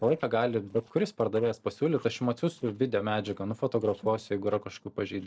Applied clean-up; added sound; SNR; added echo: neural separator model SepFormer DNS4.